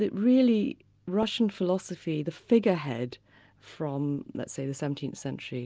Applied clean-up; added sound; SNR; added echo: none; none; none; none.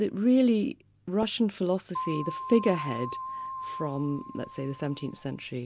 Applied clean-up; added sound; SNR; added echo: none; Keyboard (musical); 10 dB; none.